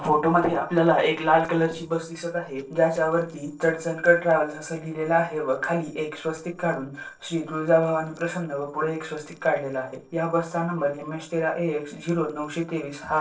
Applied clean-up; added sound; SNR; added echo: neural separator model SepFormer DNS4.